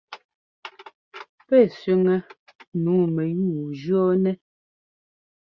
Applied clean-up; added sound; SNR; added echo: none; none; none; none.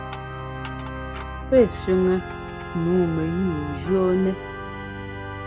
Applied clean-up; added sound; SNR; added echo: none; Organ; 8 dB; none.